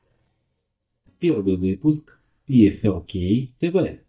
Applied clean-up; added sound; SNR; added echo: neural mask model DeepFilterNet 3.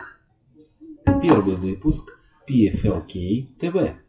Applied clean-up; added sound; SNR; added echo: classical method WPE with log-MMSE.